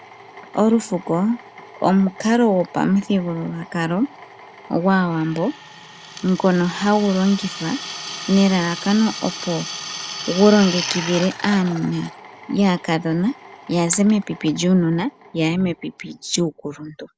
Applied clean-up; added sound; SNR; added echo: none; Drill; 14 dB; none.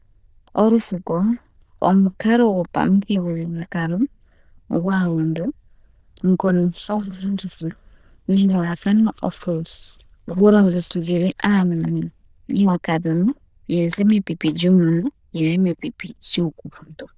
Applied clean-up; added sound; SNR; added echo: neural diffusion model UNIVERSE++.